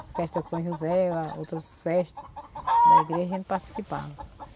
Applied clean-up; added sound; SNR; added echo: none; none; none; none.